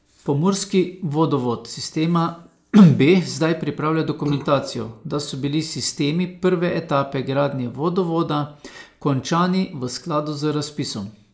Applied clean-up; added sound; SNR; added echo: neural mask model Resemble Enhance denoiser.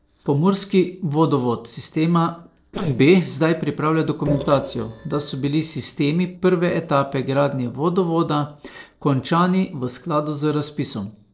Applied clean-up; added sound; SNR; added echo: neural separator model SepFormer DNS4.